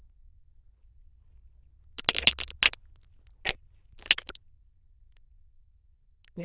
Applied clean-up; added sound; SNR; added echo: neural diffusion model UNIVERSE++.